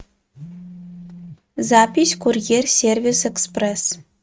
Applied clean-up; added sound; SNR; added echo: neural mask model RNNoise.